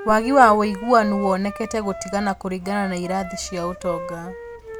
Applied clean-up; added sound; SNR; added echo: none; Wind instrument, woodwind instrument; 13 dB; none.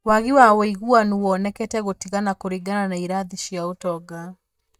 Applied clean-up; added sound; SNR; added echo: neural mask model DeepFilterNet 3.